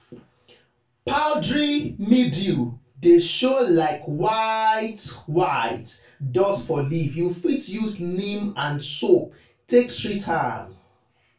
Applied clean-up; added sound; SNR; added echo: none; none; none; reverberation time 0.2 s.